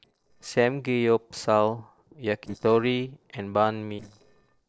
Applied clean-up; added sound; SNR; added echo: neural separator model SepFormer DNS4.